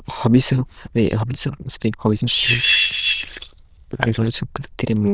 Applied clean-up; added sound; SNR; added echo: neural diffusion model UNIVERSE++.